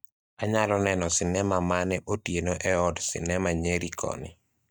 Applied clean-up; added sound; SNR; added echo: neural mask model DeepFilterNet 3.